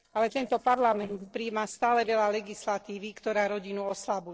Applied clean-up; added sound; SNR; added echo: neural separator model SepFormer DNS4.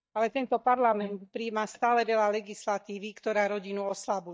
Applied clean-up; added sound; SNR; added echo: neural mask model DeepFilterNet 3.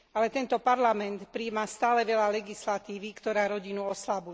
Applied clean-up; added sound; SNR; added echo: none; none; none; none.